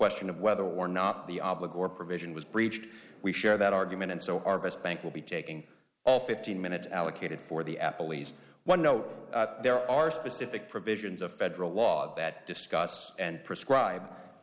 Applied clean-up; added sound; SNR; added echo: none; none; none; none.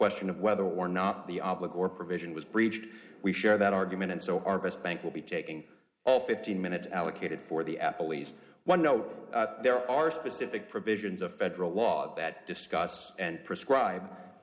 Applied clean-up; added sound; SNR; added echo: none; none; none; reverberation time 0.3 s.